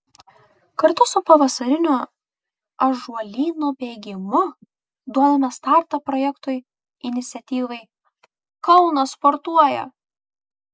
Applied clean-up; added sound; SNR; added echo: none; none; none; none.